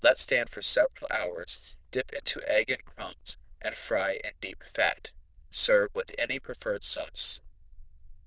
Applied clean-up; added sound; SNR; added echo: neural diffusion model UNIVERSE++.